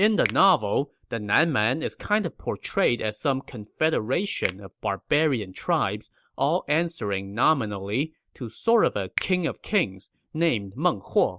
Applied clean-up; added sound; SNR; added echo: none; Finger snapping; 16 dB; none.